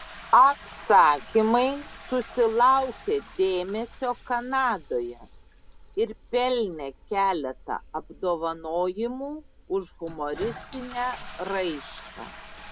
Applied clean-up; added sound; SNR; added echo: none; Toilet flush; 18 dB; none.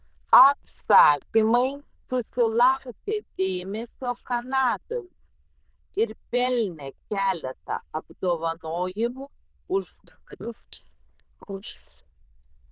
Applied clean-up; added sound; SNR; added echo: neural diffusion model UNIVERSE++.